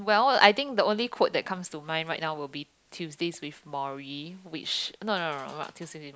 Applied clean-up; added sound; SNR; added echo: none; none; none; none.